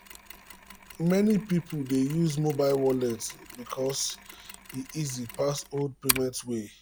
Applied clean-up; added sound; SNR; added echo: none; Mechanisms; 11 dB; none.